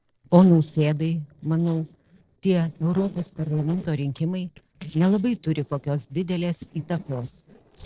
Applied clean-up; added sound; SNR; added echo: neural separator model SepFormer DNS4.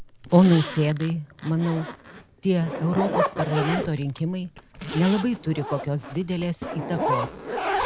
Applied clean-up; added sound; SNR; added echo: none; Zipper (clothing); 6 dB; none.